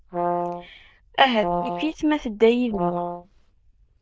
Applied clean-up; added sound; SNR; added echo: neural diffusion model UNIVERSE++.